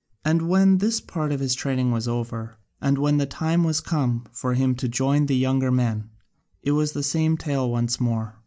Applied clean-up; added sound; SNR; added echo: none; none; none; none.